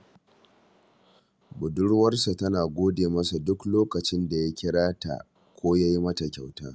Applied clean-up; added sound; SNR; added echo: none; none; none; none.